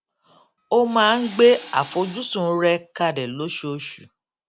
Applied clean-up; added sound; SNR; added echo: none; Tools; 16 dB; none.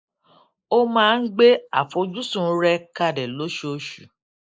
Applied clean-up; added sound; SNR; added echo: neural mask model Resemble Enhance denoiser.